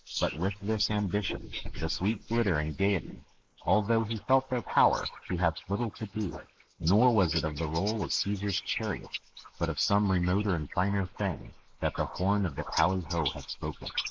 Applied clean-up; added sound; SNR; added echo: neural mask model Resemble Enhance denoiser.